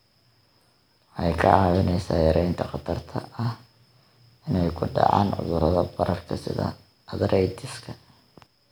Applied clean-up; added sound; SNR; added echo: none; none; none; none.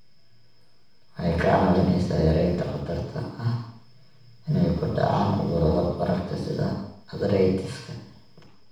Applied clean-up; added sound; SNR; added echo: none; none; none; reverberation time 0.7 s.